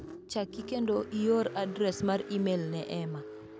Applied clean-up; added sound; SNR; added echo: none; Car; 12 dB; none.